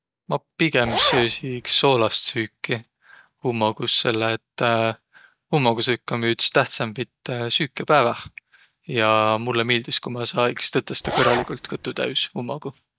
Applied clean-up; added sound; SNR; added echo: none; Zipper (clothing); 4 dB; none.